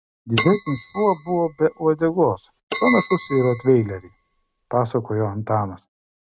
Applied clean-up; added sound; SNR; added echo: neural mask model RNNoise.